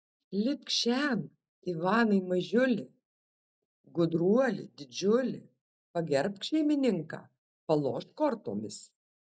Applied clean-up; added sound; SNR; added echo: none; none; none; none.